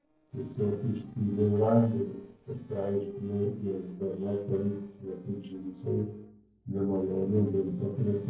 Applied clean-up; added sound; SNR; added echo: neural separator model SepFormer DNS4.